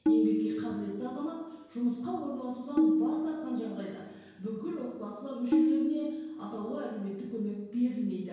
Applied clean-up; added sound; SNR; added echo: none; Tabla; -2 dB; reverberation time 1.0 s.